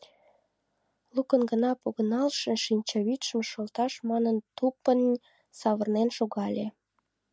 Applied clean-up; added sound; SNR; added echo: none; none; none; none.